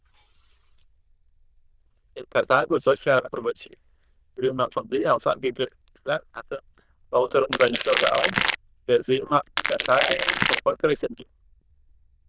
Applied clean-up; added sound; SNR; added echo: neural diffusion model UNIVERSE++.